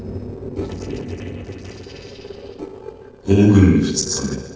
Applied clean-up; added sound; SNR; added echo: neural separator model SepFormer DNS4.